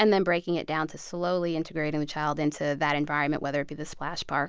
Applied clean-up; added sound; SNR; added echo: none; none; none; none.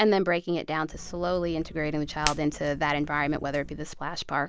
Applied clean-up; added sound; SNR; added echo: none; Hands; 11 dB; none.